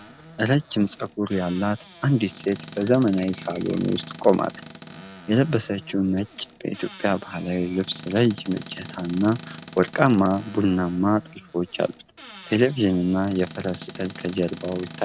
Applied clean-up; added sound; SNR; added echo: none; Squeak / Cupboard open or close; 18 dB; none.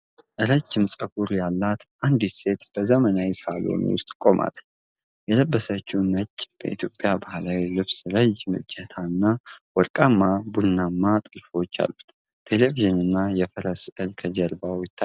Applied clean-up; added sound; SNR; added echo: none; none; none; none.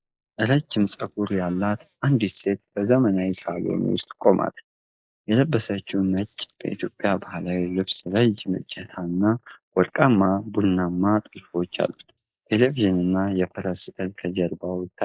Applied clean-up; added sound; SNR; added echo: neural mask model Resemble Enhance denoiser.